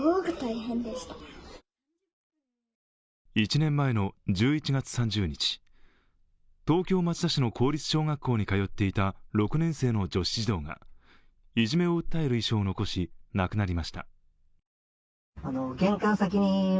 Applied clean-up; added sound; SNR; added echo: none; none; none; none.